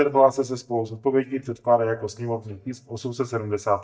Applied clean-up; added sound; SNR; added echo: neural mask model DeepFilterNet 3.